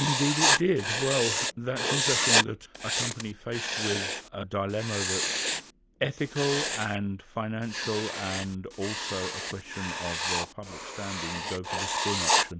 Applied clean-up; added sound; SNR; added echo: none; Writing; -2 dB; none.